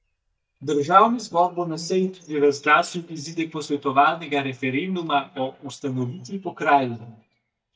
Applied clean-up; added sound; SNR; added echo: neural mask model DeepFilterNet 3.